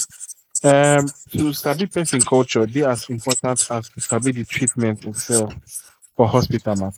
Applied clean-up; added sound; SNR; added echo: neural mask model Resemble Enhance denoiser.